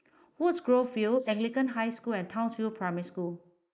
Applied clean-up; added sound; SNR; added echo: neural mask model Resemble Enhance denoiser.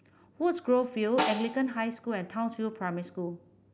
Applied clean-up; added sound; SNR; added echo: none; Snare drum; 7 dB; none.